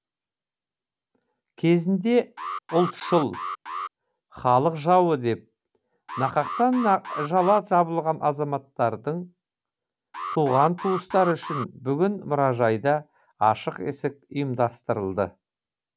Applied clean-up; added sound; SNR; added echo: none; Alarm; 9 dB; none.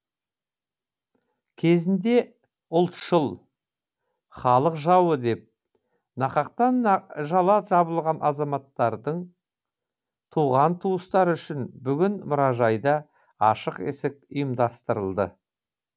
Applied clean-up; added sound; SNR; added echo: none; none; none; none.